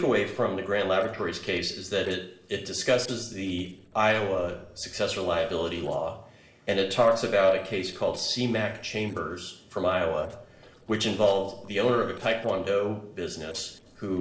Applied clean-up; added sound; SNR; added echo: neural separator model SepFormer DNS4.